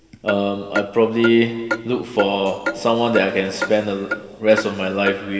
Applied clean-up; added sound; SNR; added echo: none; Clock; 10 dB; reverberation time 2.1 s.